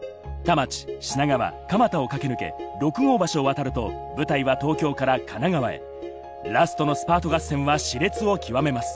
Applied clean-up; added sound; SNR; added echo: none; none; none; none.